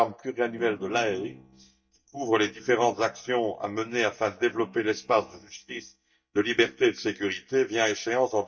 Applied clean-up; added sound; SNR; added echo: neural mask model DeepFilterNet 3.